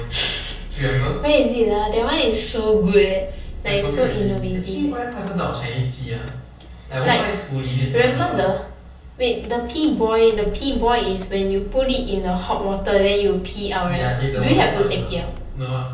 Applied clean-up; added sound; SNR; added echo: none; Idling / Engine starting / Door / Car; 13 dB; reverberation time 0.4 s.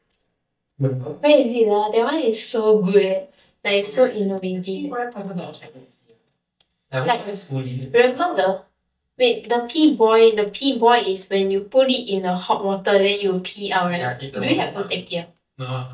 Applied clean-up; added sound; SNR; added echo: neural mask model DeepFilterNet 3.